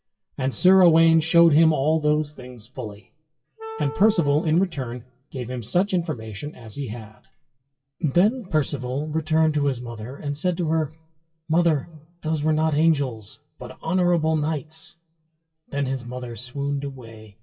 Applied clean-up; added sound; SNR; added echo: classical method WPE with log-MMSE.